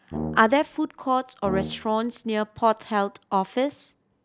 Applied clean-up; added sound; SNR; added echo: none; Brass instrument; 11 dB; none.